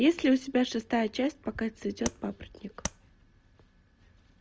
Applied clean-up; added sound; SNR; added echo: none; Tap; 7 dB; none.